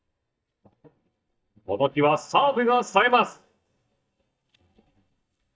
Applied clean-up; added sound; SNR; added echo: neural mask model DeepFilterNet 3.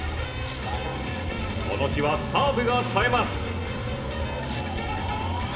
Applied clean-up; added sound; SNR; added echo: none; Tearing; 19 dB; reverberation time 0.8 s.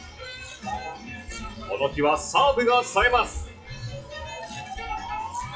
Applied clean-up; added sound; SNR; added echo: classical method WPE with log-MMSE.